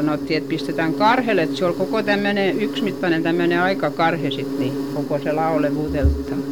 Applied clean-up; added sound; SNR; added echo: none; Insect; 5 dB; none.